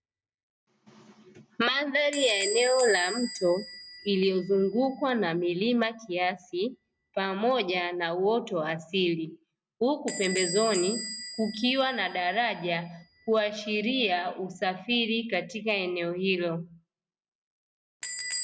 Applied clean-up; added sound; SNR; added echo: none; Door / Bell; 12 dB; none.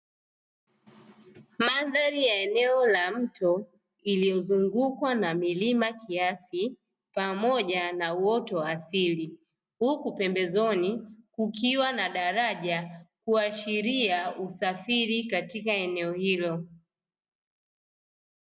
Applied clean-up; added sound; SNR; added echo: none; none; none; none.